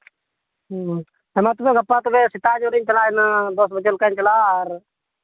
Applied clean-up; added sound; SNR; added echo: none; none; none; none.